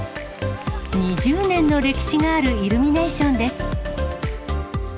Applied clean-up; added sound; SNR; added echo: none; none; none; none.